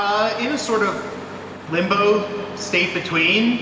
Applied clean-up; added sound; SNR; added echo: none; Engine starting; 14 dB; reverberation time 2.6 s.